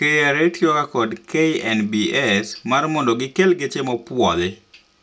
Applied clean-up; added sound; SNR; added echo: none; none; none; none.